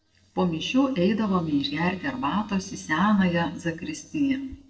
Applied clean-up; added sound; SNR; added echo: neural separator model SepFormer DNS4.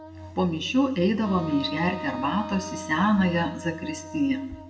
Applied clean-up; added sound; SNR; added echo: none; Wind instrument, woodwind instrument; 13 dB; reverberation time 0.7 s.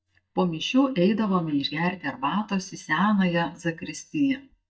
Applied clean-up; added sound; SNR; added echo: neural mask model DeepFilterNet 3.